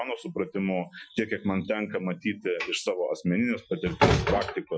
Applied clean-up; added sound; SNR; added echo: classical method Wiener filter.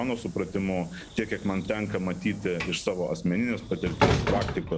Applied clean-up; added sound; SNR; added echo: none; Sliding door / Train; 4 dB; none.